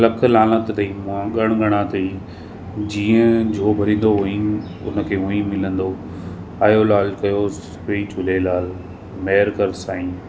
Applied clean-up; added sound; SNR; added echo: none; none; none; none.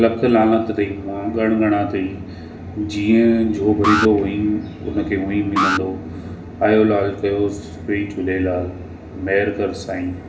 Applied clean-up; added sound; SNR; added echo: none; Alarm; 7 dB; reverberation time 0.9 s.